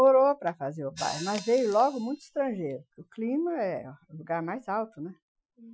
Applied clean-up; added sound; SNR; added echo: classical method Wiener filter.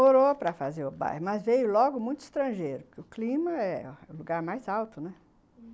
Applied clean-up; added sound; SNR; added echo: none; none; none; none.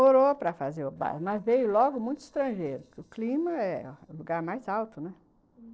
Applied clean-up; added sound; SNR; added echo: neural separator model SepFormer DNS4.